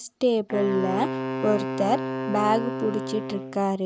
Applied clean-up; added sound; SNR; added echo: none; Wind instrument, woodwind instrument; 5 dB; none.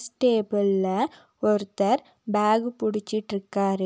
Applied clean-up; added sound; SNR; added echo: none; none; none; none.